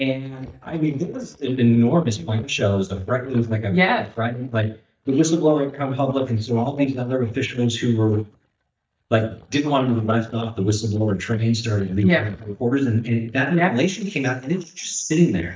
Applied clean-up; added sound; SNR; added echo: neural mask model DeepFilterNet 3.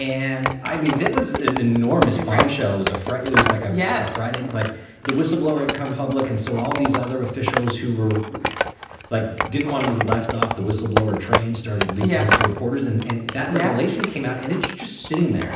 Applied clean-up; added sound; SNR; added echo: none; Wood; 4 dB; reverberation time 0.9 s.